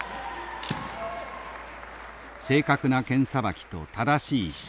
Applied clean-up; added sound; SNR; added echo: none; none; none; none.